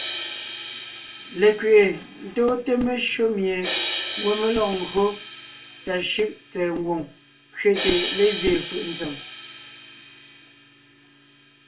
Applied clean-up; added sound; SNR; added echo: none; Crash cymbal; 10 dB; reverberation time 0.2 s.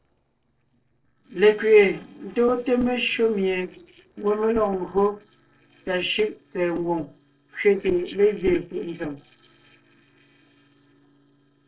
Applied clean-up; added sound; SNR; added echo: neural separator model SepFormer DNS4.